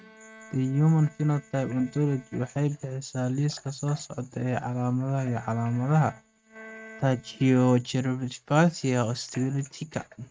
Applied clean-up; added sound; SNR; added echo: neural mask model RNNoise.